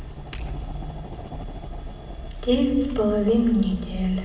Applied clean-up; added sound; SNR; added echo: none; Fire; 18 dB; reverberation time 1.0 s.